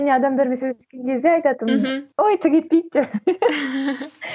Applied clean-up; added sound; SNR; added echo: none; none; none; none.